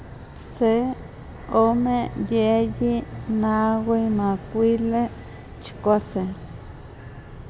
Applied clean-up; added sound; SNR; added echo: none; none; none; none.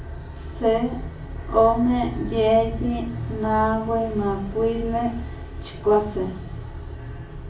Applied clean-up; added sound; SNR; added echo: none; none; none; reverberation time 0.3 s.